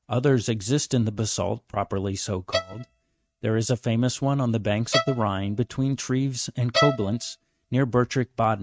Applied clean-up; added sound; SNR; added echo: neural mask model RNNoise.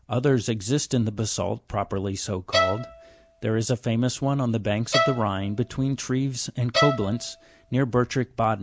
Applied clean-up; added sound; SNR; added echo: none; Bowed string instrument; 4 dB; none.